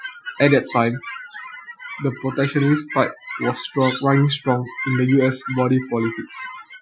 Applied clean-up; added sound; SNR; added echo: classical method Wiener filter.